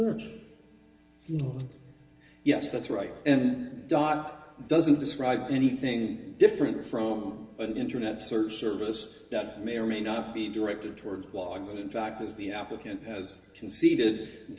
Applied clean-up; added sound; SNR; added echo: none; none; none; reverberation time 1.3 s.